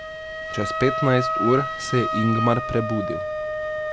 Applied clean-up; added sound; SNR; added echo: none; Wind instrument, woodwind instrument; 2 dB; none.